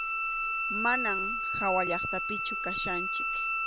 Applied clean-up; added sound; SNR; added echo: none; Bowed string instrument; -4 dB; none.